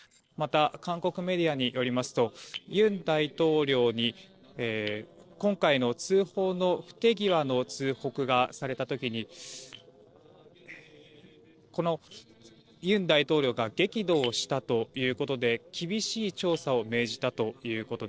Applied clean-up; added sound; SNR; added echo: neural separator model SepFormer DNS4.